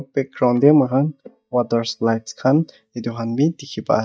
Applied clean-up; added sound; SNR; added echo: neural mask model DeepFilterNet 3.